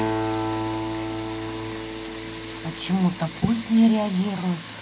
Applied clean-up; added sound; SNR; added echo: none; Acoustic guitar; 6 dB; none.